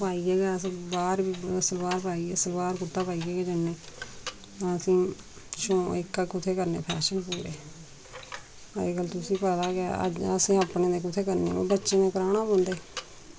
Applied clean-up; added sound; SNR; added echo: none; Dishes, pots, and pans; 18 dB; none.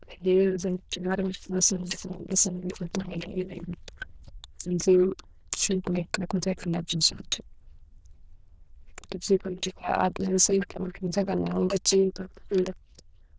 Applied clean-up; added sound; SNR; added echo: neural diffusion model UNIVERSE++.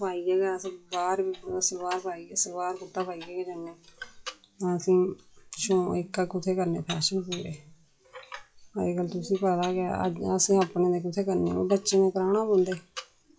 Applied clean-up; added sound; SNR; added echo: classical method log-MMSE.